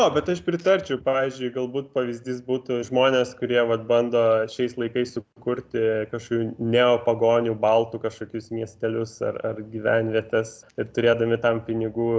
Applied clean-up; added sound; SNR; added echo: none; none; none; none.